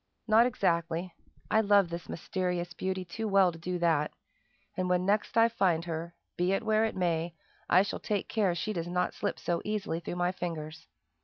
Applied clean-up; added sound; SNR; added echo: none; none; none; none.